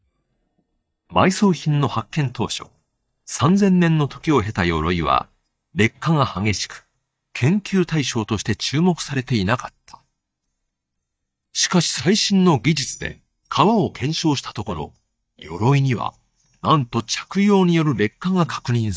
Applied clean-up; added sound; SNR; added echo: neural mask model DeepFilterNet 3.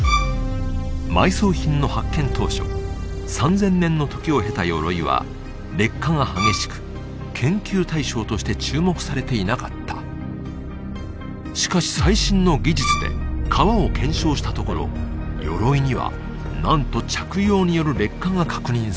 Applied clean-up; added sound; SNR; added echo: none; Bowed string instrument; 4 dB; none.